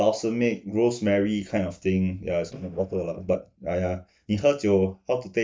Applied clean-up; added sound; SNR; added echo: neural mask model DeepFilterNet 3.